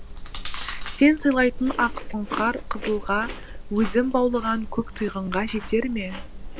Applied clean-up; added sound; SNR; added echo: none; Chewing, mastication; 8 dB; none.